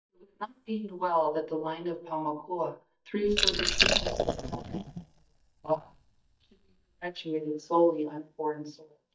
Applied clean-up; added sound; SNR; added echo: neural mask model DeepFilterNet 3.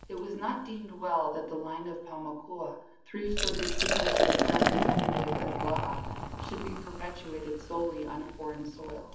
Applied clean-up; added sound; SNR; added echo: none; Liquid; -3 dB; reverberation time 0.8 s.